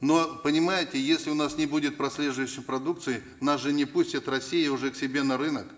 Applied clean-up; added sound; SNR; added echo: none; none; none; reverberation time 2.8 s.